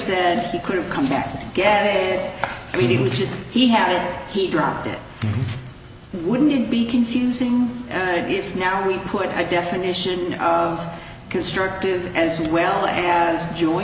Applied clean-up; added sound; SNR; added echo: none; none; none; none.